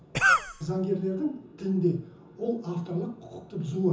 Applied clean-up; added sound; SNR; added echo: none; Cough; -5 dB; reverberation time 0.6 s.